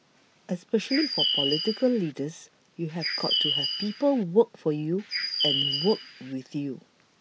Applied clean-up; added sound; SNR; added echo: none; Bird; 0 dB; none.